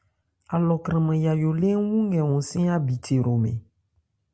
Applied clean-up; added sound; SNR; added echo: none; none; none; none.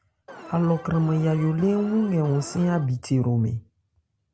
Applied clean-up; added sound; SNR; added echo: none; Alarm; 17 dB; none.